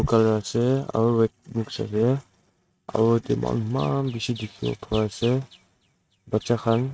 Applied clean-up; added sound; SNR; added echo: neural mask model RNNoise.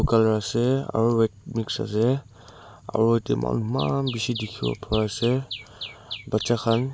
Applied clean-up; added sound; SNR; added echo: none; none; none; none.